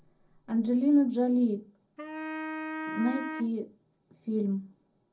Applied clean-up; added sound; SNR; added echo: none; Wind instrument, woodwind instrument; 9 dB; reverberation time 0.4 s.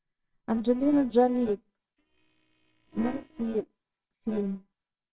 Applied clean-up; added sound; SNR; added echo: neural separator model SepFormer WHAMR!.